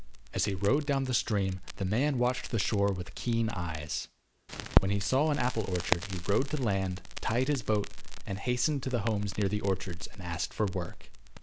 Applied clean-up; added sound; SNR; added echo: none; Crackle; 3 dB; none.